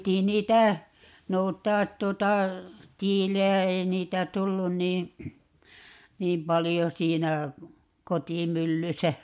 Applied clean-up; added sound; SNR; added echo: none; none; none; none.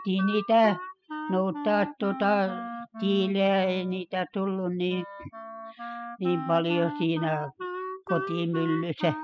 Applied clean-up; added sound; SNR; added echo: classical method spectral subtraction.